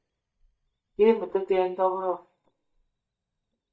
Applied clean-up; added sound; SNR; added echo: neural mask model DeepFilterNet 3.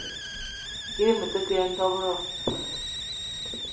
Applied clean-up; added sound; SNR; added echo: none; Hiss; 5 dB; reverberation time 0.5 s.